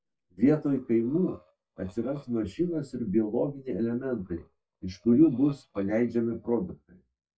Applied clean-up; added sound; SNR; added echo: neural mask model DeepFilterNet 3.